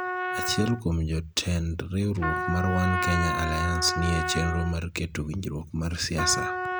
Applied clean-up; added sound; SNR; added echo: none; Trumpet; 4 dB; none.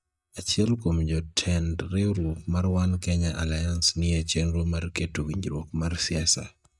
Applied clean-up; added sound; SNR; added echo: neural mask model DeepFilterNet 3.